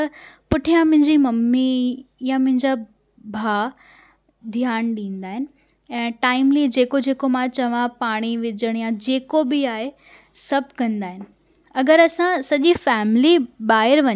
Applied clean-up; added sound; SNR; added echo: none; none; none; none.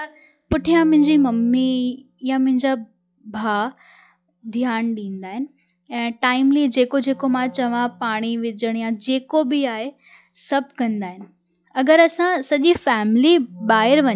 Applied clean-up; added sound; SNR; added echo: classical method log-MMSE.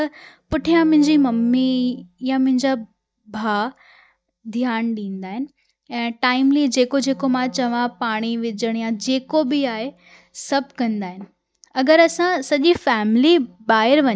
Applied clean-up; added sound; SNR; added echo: neural mask model DeepFilterNet 3.